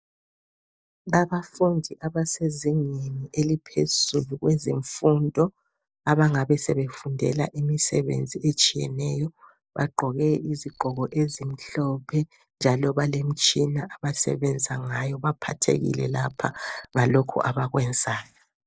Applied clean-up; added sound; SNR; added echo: neural mask model DeepFilterNet 3.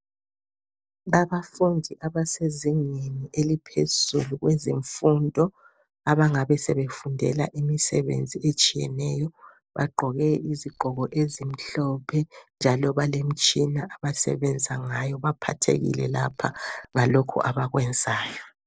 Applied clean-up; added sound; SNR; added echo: neural separator model SepFormer DNS4.